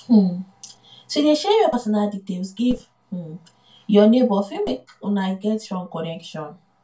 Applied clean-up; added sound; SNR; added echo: none; none; none; reverberation time 0.2 s.